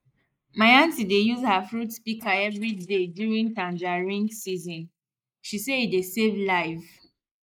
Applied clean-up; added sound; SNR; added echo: neural mask model Resemble Enhance denoiser.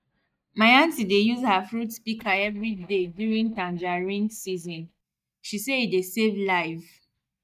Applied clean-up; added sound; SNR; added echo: neural mask model DeepFilterNet 3.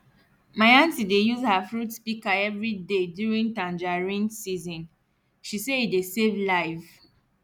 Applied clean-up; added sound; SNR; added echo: none; none; none; none.